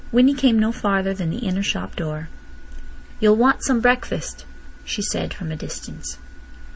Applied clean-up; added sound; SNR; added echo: none; none; none; none.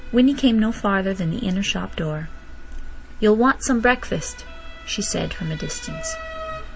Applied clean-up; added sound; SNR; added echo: none; Motor vehicle (road) / Siren; 18 dB; none.